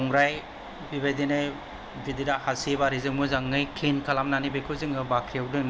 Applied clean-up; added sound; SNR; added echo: none; none; none; none.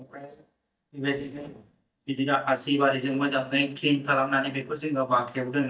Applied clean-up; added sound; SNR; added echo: neural mask model DeepFilterNet 3.